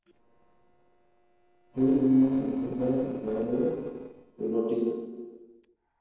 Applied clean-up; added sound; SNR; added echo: neural separator model SepFormer DNS4.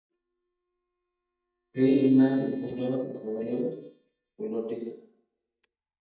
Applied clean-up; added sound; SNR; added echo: neural mask model DeepFilterNet 3.